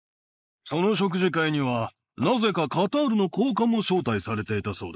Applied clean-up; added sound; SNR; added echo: neural mask model Resemble Enhance denoiser.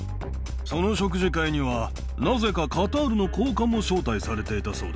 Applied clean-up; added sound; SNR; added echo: none; none; none; none.